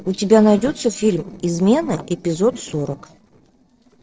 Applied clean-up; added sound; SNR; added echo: neural separator model SepFormer DNS4.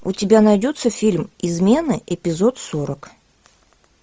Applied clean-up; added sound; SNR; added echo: none; none; none; none.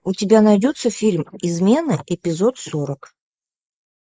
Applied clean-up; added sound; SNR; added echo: neural mask model Resemble Enhance denoiser.